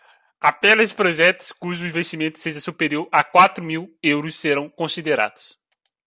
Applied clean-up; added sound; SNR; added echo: none; none; none; none.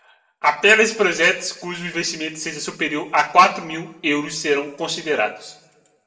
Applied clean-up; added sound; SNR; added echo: none; none; none; reverberation time 0.6 s.